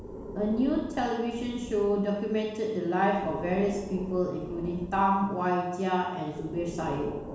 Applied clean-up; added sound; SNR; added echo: none; Breathing; 13 dB; reverberation time 1.1 s.